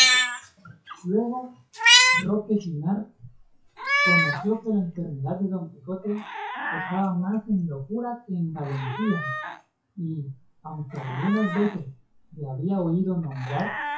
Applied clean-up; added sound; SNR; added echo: classical method WPE with log-MMSE.